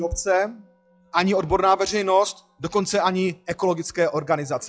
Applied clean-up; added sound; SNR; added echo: classical method log-MMSE.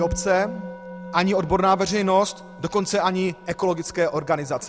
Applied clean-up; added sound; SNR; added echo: none; Musical instrument; 15 dB; none.